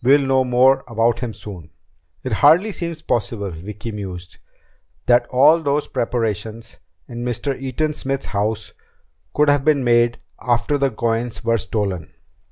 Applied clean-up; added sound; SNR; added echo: none; none; none; none.